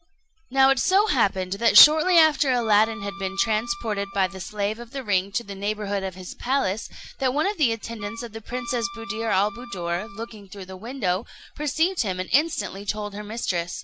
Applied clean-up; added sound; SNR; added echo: none; Wind instrument, woodwind instrument; 15 dB; none.